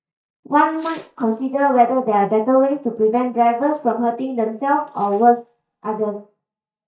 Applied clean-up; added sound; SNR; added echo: neural mask model DeepFilterNet 3.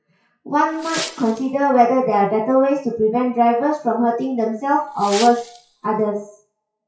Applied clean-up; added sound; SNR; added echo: classical method WPE with log-MMSE.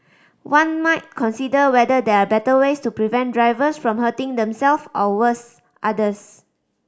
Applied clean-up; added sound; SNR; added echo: none; none; none; none.